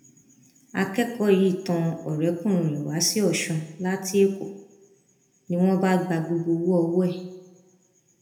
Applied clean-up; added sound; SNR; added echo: none; none; none; reverberation time 0.7 s.